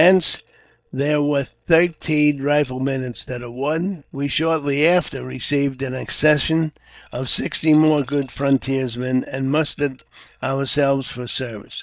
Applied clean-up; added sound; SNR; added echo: neural mask model DeepFilterNet 3.